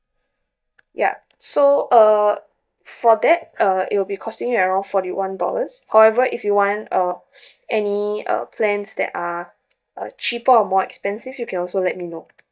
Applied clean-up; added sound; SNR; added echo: neural mask model DeepFilterNet 3.